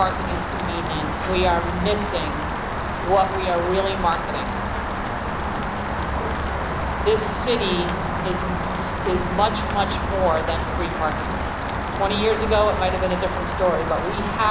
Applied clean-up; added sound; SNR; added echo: none; Rain; 1 dB; none.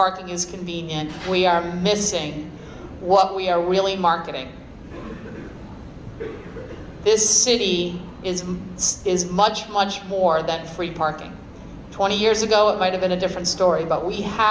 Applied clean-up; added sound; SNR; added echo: none; none; none; none.